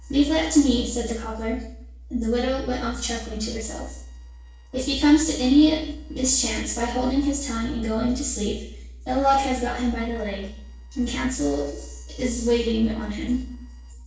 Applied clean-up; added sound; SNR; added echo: neural separator model SepFormer DNS4.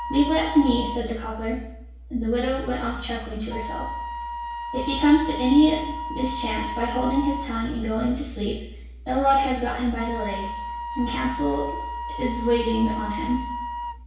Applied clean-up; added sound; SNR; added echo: none; Wind instrument, woodwind instrument; 9 dB; reverberation time 0.6 s.